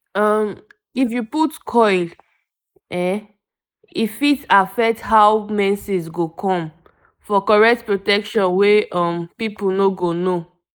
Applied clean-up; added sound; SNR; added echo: neural mask model Resemble Enhance denoiser.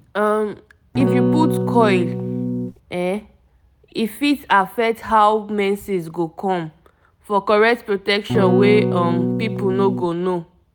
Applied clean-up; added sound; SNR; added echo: none; Electric guitar / Strum; -1 dB; none.